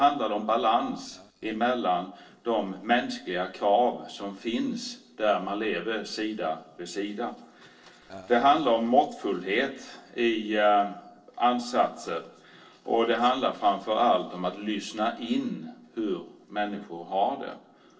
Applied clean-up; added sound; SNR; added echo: neural separator model SepFormer DNS4.